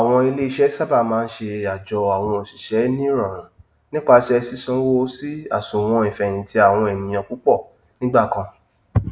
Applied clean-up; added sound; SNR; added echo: none; none; none; none.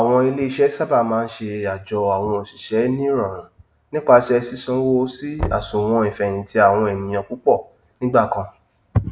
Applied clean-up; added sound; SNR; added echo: none; Knock; 12 dB; none.